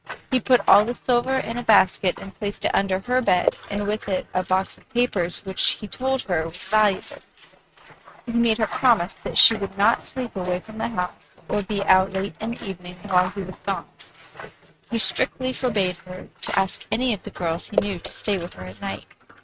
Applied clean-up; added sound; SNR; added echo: neural mask model RNNoise.